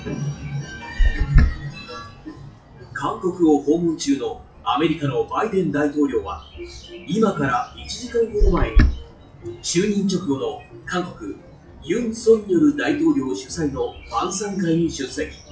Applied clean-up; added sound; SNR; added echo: classical method WPE with log-MMSE.